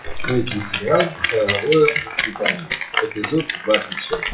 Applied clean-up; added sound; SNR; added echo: classical method WPE with log-MMSE.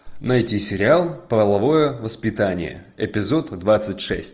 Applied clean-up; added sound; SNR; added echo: none; none; none; none.